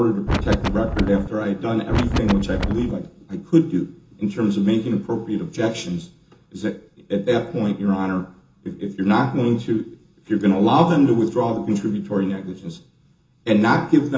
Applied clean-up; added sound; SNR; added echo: none; Wind; 2 dB; reverberation time 0.2 s.